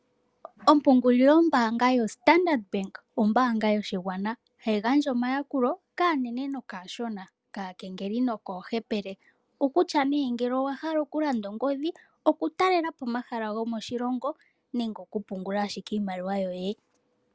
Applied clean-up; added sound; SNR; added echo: none; none; none; none.